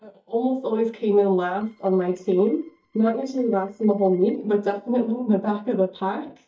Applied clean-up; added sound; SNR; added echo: neural mask model DeepFilterNet 3.